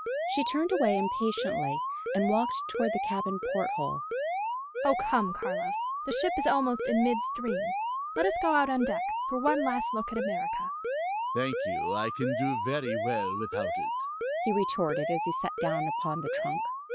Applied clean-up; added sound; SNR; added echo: classical method Wiener filter.